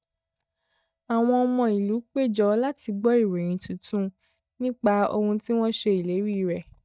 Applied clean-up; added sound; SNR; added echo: neural mask model DeepFilterNet 3.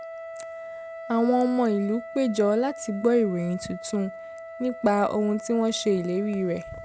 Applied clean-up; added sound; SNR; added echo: none; Wind instrument, woodwind instrument; 13 dB; none.